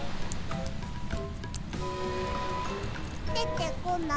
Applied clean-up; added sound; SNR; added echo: none; Typing; -1 dB; none.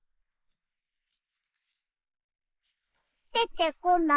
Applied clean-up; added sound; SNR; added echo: neural mask model Resemble Enhance denoiser.